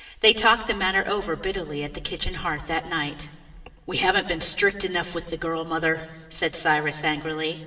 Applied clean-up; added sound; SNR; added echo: none; none; none; reverberation time 2.1 s.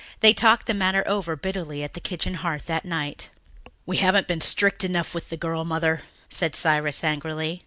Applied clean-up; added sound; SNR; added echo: none; none; none; none.